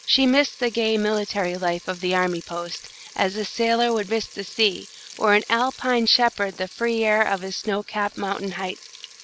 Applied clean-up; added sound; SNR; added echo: none; Frying (food); 20 dB; none.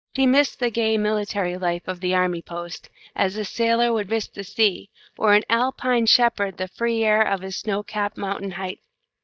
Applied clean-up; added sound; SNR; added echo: neural mask model DeepFilterNet 3.